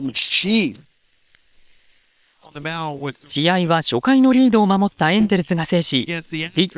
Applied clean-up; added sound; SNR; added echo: neural separator model SepFormer WHAM!.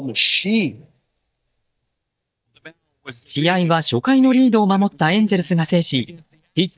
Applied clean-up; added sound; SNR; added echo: neural mask model DeepFilterNet 3.